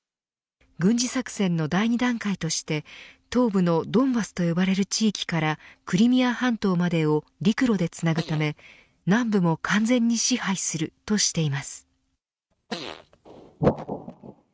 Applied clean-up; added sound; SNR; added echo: neural mask model RNNoise.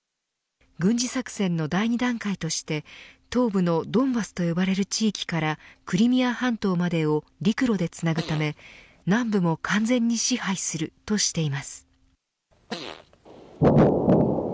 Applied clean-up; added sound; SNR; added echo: none; Fart; 16 dB; none.